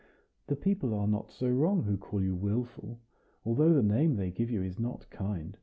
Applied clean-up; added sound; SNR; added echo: none; none; none; none.